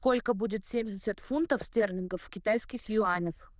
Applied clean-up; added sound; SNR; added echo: neural diffusion model UNIVERSE++.